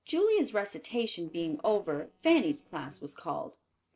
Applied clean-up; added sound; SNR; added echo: neural separator model SepFormer DNS4.